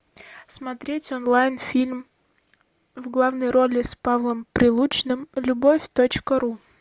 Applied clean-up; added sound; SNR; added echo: none; none; none; none.